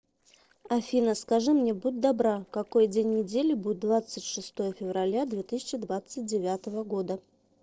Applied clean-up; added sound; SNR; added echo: neural separator model SepFormer DNS4.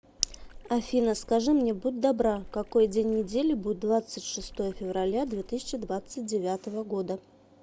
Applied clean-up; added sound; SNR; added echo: none; Water / Splash, splatter; 17 dB; none.